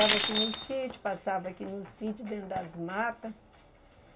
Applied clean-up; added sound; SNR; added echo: none; Shatter; 0 dB; reverberation time 0.2 s.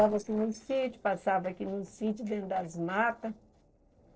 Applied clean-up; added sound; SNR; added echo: neural separator model SepFormer DNS4.